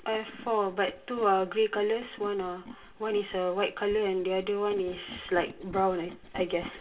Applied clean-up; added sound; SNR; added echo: none; Tools; 19 dB; reverberation time 0.2 s.